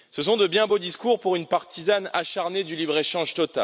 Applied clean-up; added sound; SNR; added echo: none; none; none; none.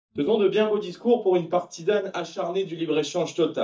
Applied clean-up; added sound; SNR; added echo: neural mask model DeepFilterNet 3.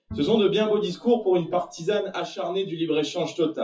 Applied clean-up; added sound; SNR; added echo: classical method WPE with log-MMSE.